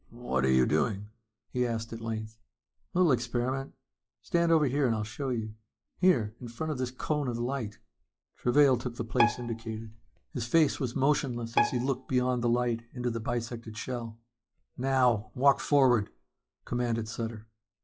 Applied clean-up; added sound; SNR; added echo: classical method log-MMSE.